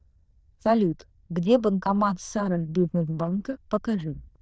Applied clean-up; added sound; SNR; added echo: neural diffusion model UNIVERSE++.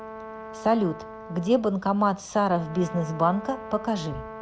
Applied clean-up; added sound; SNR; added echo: none; Brass instrument; 14 dB; none.